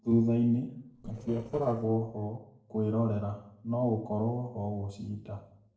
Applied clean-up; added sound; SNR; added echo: neural separator model SepFormer DNS4.